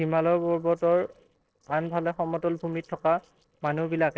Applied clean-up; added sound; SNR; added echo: neural separator model SepFormer DNS4.